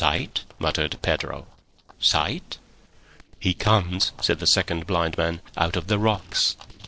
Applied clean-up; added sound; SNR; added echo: neural separator model SepFormer DNS4.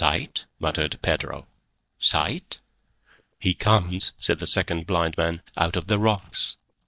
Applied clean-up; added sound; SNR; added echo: neural mask model DeepFilterNet 3.